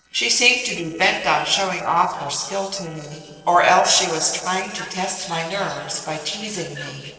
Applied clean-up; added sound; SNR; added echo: neural separator model SepFormer DNS4.